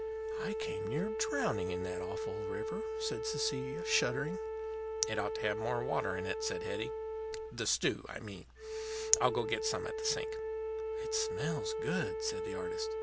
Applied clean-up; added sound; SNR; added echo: none; Wind instrument, woodwind instrument; 0 dB; none.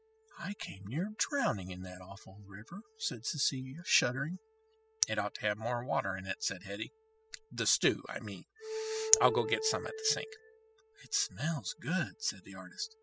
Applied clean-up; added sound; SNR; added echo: classical method spectral subtraction.